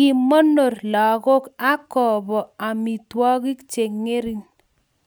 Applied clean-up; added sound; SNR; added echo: none; none; none; none.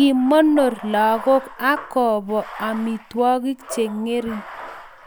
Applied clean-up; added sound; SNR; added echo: none; Bathtub (filling or washing); 17 dB; none.